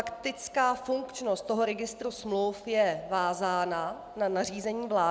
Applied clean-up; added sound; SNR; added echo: none; none; none; none.